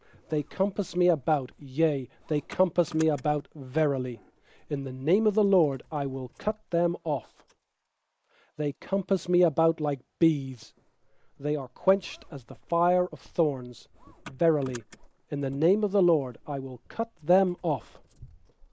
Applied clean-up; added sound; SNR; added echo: neural mask model Resemble Enhance denoiser.